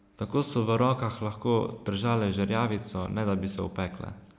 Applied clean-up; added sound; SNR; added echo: none; none; none; none.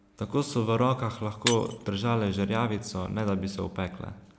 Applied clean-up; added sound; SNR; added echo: none; Shatter; 12 dB; none.